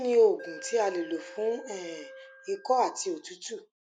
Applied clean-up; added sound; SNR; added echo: none; Alarm; 18 dB; none.